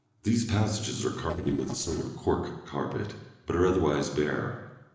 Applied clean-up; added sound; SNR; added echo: neural separator model SepFormer DNS4.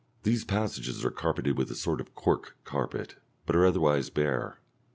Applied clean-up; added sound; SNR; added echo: none; none; none; none.